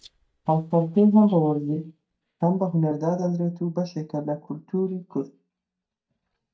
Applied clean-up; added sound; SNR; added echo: neural mask model DeepFilterNet 3.